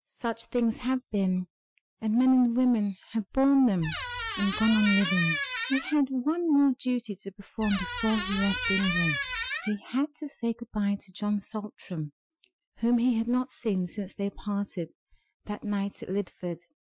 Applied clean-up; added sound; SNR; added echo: classical method Wiener filter.